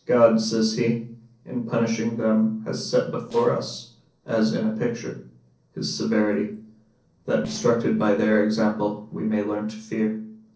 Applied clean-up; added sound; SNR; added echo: neural separator model SepFormer DNS4.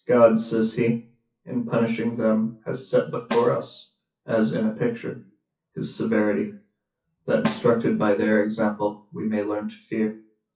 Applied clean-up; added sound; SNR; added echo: classical method WPE with log-MMSE.